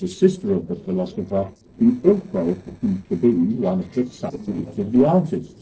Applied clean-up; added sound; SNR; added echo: neural separator model SepFormer DNS4.